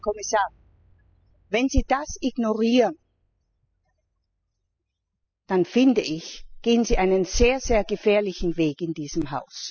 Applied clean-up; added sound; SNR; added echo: classical method spectral subtraction.